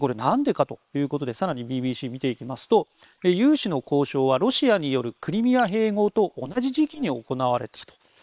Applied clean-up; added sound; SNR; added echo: neural separator model SepFormer WHAM!.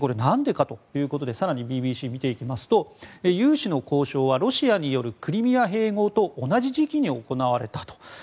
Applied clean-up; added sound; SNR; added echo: none; none; none; none.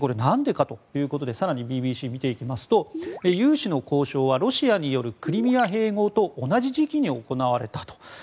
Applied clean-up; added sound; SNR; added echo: none; Gurgling; 12 dB; none.